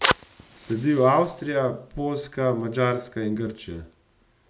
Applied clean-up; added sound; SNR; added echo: none; Fire; 9 dB; none.